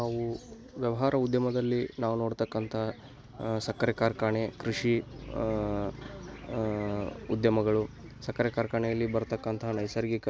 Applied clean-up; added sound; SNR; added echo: none; none; none; none.